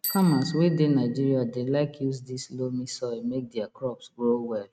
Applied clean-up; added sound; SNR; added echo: neural mask model RNNoise.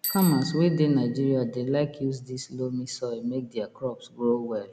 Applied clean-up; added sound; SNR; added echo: none; Bicycle bell; 14 dB; none.